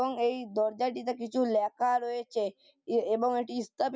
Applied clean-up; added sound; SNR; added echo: none; none; none; none.